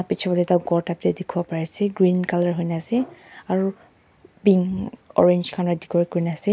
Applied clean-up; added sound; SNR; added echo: none; none; none; none.